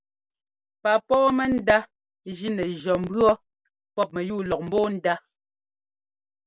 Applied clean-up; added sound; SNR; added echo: none; none; none; none.